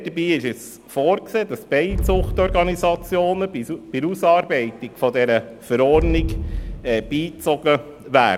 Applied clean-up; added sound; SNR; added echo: none; Explosion; 9 dB; none.